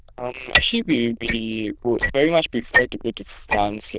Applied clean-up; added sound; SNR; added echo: neural diffusion model UNIVERSE++.